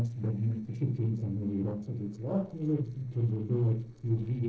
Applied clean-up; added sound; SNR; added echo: neural separator model SepFormer DNS4.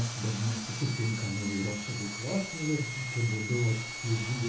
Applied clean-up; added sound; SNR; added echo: none; Sawing; 7 dB; reverberation time 1.0 s.